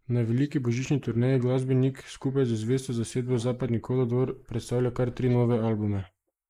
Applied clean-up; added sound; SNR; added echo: neural mask model Resemble Enhance denoiser.